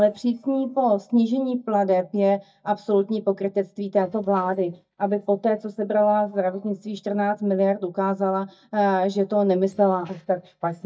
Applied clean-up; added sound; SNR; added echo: neural mask model DeepFilterNet 3.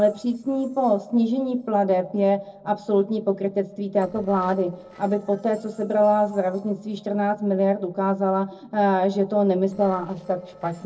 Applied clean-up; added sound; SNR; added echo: neural separator model SepFormer DNS4.